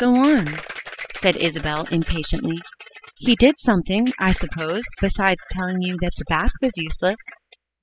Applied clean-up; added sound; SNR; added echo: classical method spectral subtraction.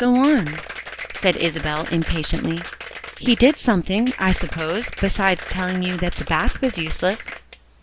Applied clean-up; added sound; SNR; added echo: none; Applause; 13 dB; none.